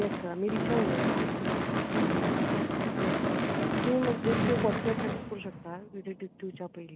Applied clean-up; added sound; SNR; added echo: none; Gunshot, gunfire / Fireworks; -4 dB; none.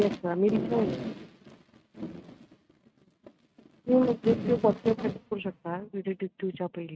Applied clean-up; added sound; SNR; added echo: neural mask model RNNoise.